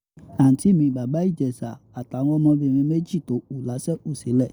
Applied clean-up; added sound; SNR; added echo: none; none; none; none.